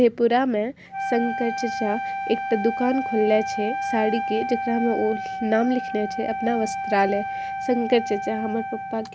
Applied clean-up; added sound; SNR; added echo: none; Wind instrument, woodwind instrument; 5 dB; none.